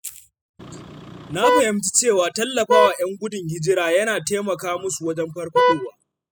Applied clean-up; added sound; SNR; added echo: classical method spectral subtraction.